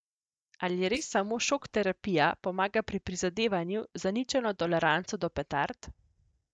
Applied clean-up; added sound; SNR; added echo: neural mask model DeepFilterNet 3.